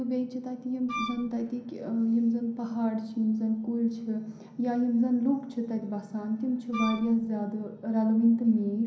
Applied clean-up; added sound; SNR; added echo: none; Wind instrument, woodwind instrument; 9 dB; reverberation time 0.6 s.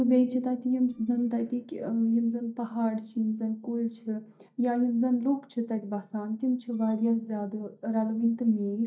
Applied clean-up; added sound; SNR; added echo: neural mask model DeepFilterNet 3.